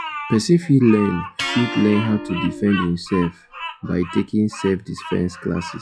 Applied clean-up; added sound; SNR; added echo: classical method log-MMSE.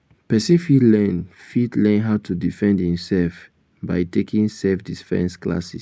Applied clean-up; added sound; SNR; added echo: none; none; none; none.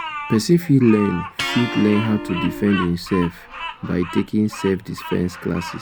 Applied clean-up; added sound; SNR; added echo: none; Bird vocalization, bird call, bird song + Electric guitar; 10 dB; none.